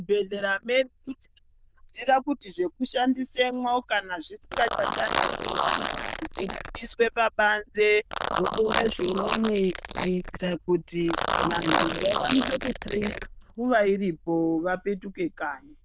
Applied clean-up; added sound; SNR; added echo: neural diffusion model UNIVERSE++.